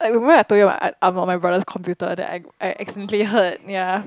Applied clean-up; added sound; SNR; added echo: none; none; none; none.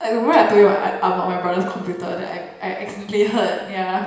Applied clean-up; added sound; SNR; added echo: none; Harp; 17 dB; reverberation time 1.0 s.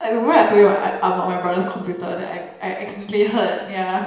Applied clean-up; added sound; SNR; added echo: neural separator model SepFormer DNS4.